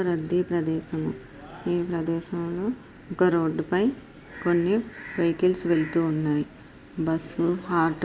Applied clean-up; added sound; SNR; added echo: none; none; none; none.